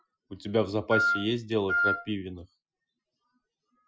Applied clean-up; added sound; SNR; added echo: classical method Wiener filter.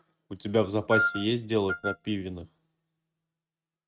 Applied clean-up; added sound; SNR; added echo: neural mask model RNNoise.